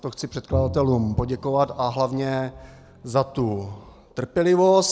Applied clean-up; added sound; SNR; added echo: none; Bowed string instrument; 13 dB; none.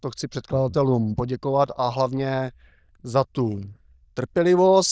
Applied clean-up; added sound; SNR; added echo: neural diffusion model UNIVERSE++.